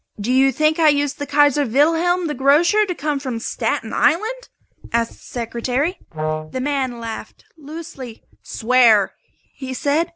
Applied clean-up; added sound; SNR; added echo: none; Brass instrument; 4 dB; none.